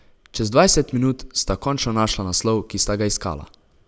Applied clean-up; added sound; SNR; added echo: none; none; none; none.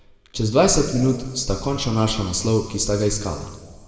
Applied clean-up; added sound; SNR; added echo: none; none; none; reverberation time 1.5 s.